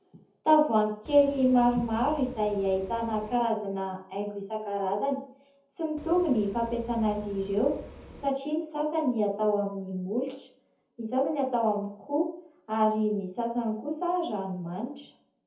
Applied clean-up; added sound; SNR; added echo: none; Bus; 16 dB; reverberation time 0.5 s.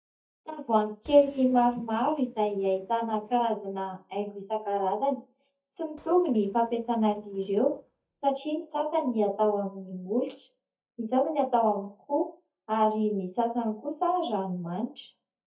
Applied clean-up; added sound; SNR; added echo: neural mask model DeepFilterNet 3.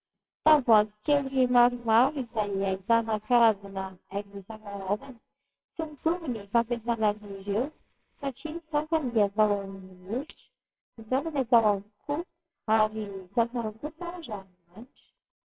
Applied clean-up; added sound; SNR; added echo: neural separator model SepFormer WHAMR!.